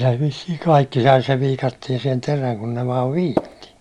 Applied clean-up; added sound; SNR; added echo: none; Tap; 5 dB; none.